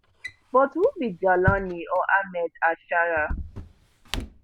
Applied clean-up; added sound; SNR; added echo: none; Drawer open or close; 10 dB; none.